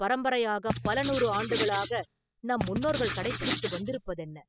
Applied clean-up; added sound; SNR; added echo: classical method spectral subtraction.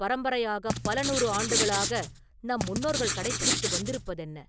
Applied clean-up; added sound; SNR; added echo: none; Writing; 0 dB; none.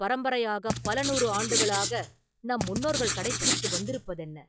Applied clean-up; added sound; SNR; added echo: classical method log-MMSE.